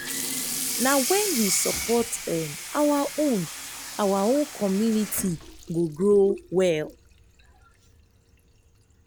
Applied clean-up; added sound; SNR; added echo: none; Sink (filling or washing) / Water tap, faucet; 8 dB; none.